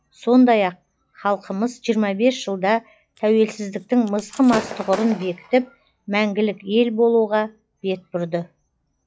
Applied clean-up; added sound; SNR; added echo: classical method log-MMSE.